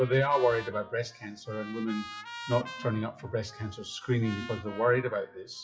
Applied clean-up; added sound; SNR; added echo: classical method WPE with log-MMSE.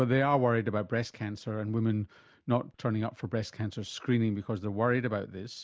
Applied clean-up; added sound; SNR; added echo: none; none; none; none.